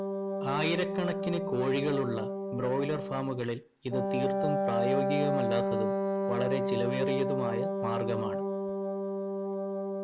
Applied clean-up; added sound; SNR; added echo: none; Wind instrument, woodwind instrument; -2 dB; none.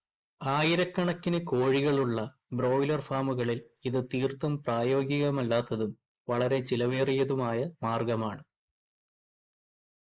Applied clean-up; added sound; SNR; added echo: neural mask model Resemble Enhance denoiser.